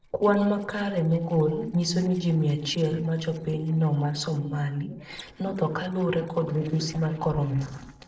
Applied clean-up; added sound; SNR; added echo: neural separator model SepFormer DNS4.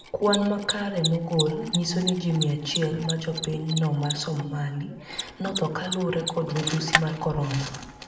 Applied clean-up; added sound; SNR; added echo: none; Mechanisms; 7 dB; reverberation time 0.7 s.